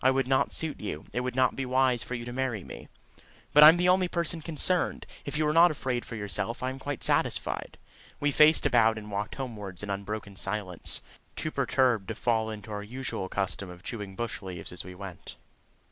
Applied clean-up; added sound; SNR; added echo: none; none; none; none.